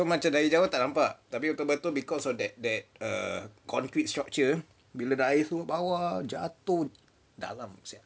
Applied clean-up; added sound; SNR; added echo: none; none; none; none.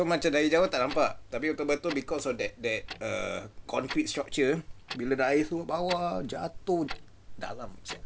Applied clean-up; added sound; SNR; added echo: none; Clock; 12 dB; none.